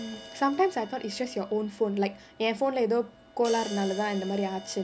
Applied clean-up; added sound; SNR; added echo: none; Crash cymbal; 17 dB; none.